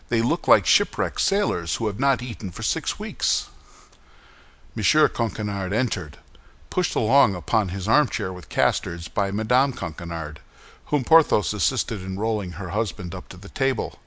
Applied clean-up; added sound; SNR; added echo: none; none; none; none.